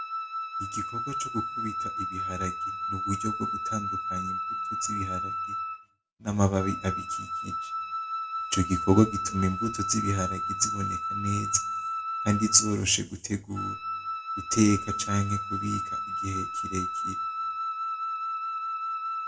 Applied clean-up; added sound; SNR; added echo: none; Wind instrument, woodwind instrument; 2 dB; reverberation time 0.3 s.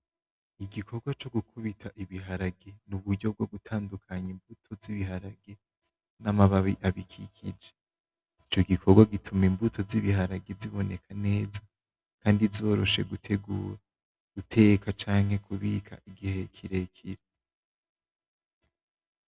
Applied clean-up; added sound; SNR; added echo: none; none; none; none.